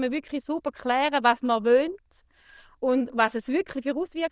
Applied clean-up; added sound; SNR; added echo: neural diffusion model UNIVERSE++.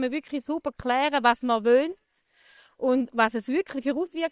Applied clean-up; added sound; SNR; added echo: neural separator model SepFormer WHAM!.